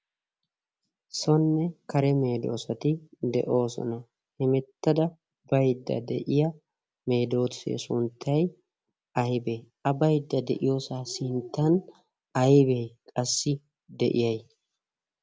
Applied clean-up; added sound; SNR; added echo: none; none; none; none.